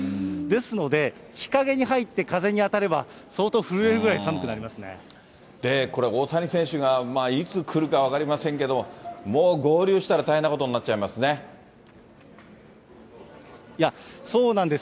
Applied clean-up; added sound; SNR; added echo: none; none; none; none.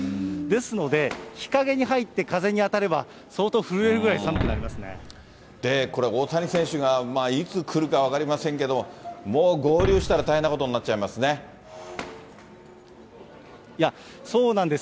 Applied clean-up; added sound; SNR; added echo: none; Shatter; 13 dB; none.